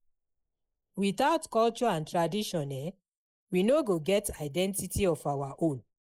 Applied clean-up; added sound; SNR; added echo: neural mask model Resemble Enhance denoiser.